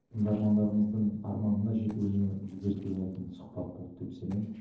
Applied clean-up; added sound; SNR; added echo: neural separator model SepFormer DNS4.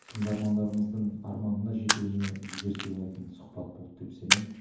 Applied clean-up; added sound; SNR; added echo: none; Splash, splatter; 3 dB; reverberation time 0.9 s.